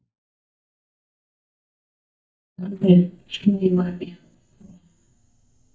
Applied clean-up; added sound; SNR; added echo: neural mask model DeepFilterNet 3.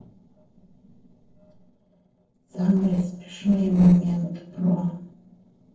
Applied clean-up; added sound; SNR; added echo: neural separator model SepFormer DNS4.